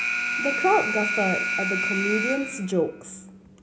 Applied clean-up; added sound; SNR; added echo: none; Alarm; 1 dB; none.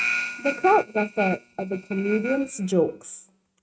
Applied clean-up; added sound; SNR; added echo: neural mask model RNNoise.